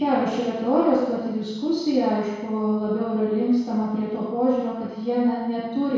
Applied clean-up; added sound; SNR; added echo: none; none; none; reverberation time 1.1 s.